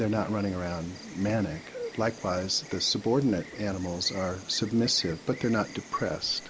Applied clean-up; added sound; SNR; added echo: none; Insect; 17 dB; none.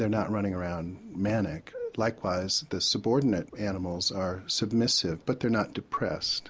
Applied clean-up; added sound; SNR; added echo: none; none; none; none.